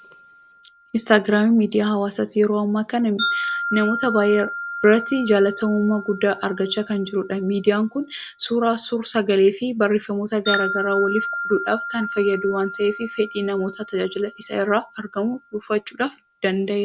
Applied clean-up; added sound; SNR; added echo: none; Wind chime; 10 dB; none.